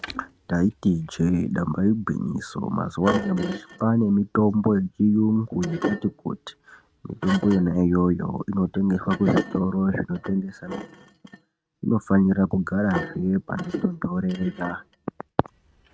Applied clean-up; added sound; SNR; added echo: neural mask model RNNoise.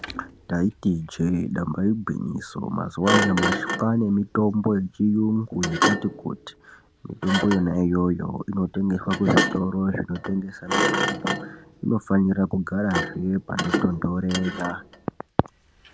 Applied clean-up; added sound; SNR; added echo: none; Thump, thud; 5 dB; none.